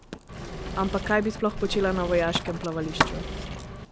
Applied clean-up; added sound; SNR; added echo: none; Writing + Engine / Mechanisms; 4 dB; none.